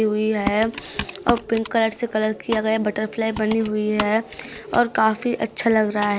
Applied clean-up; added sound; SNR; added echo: none; Computer keyboard; 12 dB; none.